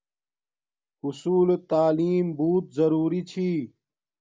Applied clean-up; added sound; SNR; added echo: none; none; none; none.